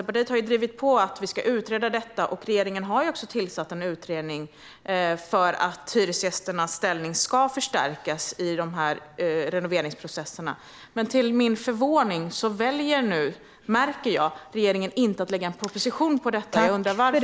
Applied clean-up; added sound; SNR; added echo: none; none; none; none.